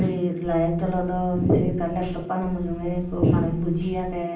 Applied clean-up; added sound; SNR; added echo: none; Buzz; 13 dB; reverberation time 0.6 s.